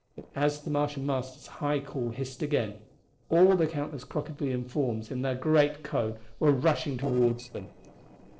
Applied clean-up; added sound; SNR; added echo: neural separator model SepFormer DNS4.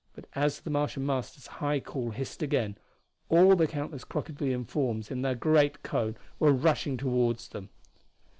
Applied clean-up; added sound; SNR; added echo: none; none; none; none.